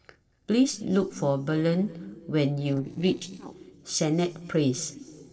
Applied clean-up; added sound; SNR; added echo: neural separator model SepFormer DNS4.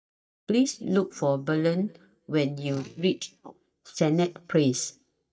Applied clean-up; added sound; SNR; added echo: neural mask model DeepFilterNet 3.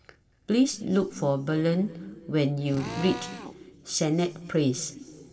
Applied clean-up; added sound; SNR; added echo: none; Drill; 12 dB; reverberation time 2.0 s.